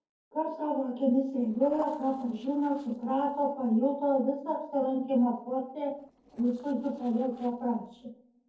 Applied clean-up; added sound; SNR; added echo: neural separator model SepFormer DNS4.